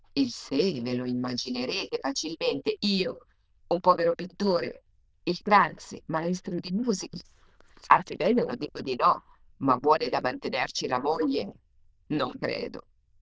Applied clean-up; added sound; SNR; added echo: neural diffusion model UNIVERSE++.